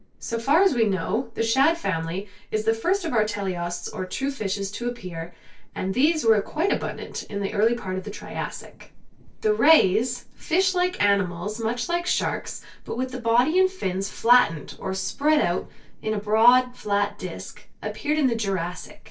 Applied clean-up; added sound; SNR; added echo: neural separator model SepFormer DNS4.